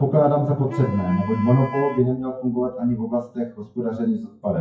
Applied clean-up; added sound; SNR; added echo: classical method WPE with log-MMSE.